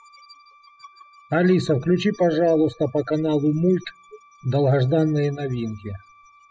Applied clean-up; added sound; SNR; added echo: classical method spectral subtraction.